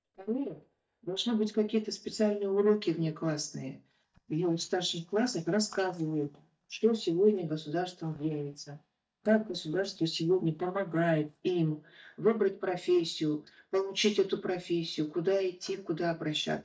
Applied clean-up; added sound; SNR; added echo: neural mask model DeepFilterNet 3.